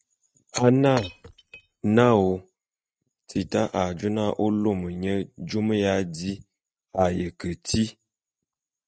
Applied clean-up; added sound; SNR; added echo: neural mask model RNNoise.